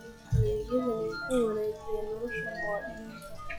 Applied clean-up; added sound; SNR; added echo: classical method log-MMSE.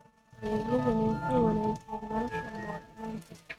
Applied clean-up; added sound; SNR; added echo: neural mask model RNNoise.